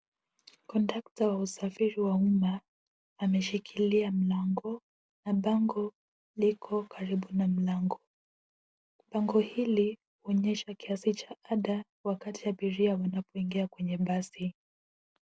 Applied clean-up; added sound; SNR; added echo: none; none; none; none.